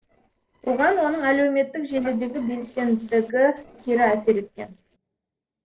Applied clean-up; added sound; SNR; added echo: neural separator model SepFormer DNS4.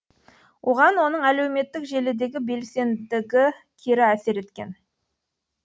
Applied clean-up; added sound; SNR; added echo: none; none; none; none.